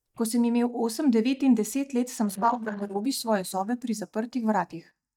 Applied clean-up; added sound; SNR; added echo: neural mask model DeepFilterNet 3.